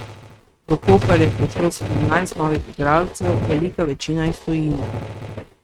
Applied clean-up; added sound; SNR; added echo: neural mask model RNNoise.